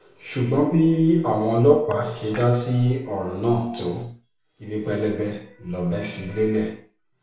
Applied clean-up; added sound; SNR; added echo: none; Dishes, pots, and pans / Chink, clink; 20 dB; reverberation time 0.3 s.